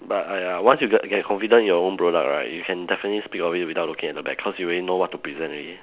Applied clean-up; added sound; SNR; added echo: none; none; none; none.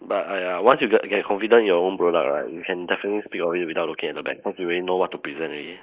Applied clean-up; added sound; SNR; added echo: neural mask model Resemble Enhance denoiser.